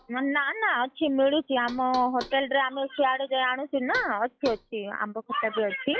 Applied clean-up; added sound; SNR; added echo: classical method log-MMSE.